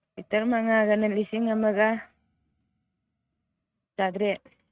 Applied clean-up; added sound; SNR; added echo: neural mask model RNNoise.